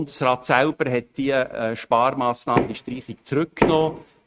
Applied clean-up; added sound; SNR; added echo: neural mask model RNNoise.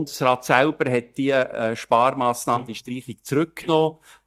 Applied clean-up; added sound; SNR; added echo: neural mask model DeepFilterNet 3.